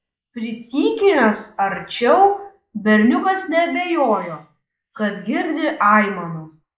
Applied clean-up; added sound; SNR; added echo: neural mask model Resemble Enhance denoiser.